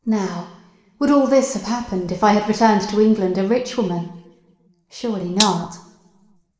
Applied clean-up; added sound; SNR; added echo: none; Gunshot, gunfire; 7 dB; reverberation time 1.0 s.